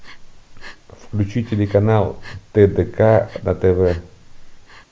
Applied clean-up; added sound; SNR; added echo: none; Breathing; 18 dB; none.